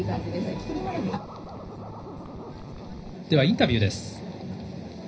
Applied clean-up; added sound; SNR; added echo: none; Scratching (performance technique); 16 dB; reverberation time 0.5 s.